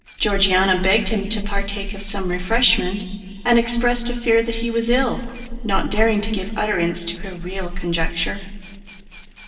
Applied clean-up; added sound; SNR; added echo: neural separator model SepFormer DNS4.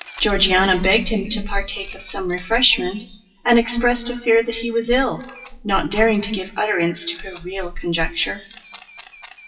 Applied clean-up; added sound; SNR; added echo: classical method WPE with log-MMSE.